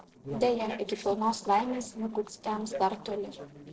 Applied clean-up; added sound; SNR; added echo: neural separator model SepFormer DNS4.